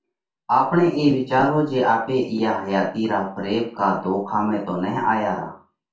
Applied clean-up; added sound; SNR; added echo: none; none; none; reverberation time 0.3 s.